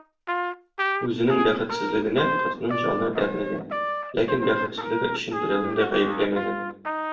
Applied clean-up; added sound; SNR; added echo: none; Trumpet; 3 dB; reverberation time 0.7 s.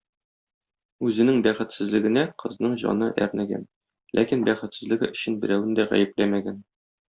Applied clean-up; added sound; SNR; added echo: none; none; none; none.